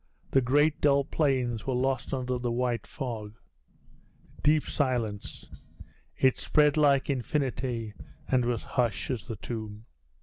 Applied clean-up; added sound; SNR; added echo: none; Tap; 17 dB; none.